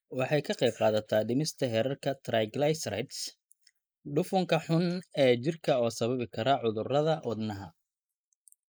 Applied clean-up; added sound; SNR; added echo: neural mask model Resemble Enhance denoiser.